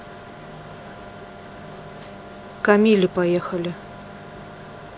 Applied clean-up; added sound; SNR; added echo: none; none; none; none.